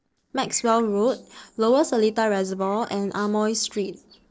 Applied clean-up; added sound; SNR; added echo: neural separator model SepFormer DNS4.